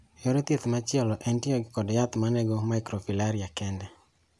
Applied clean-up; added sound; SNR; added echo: none; none; none; none.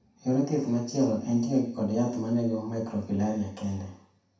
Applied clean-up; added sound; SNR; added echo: none; none; none; reverberation time 0.6 s.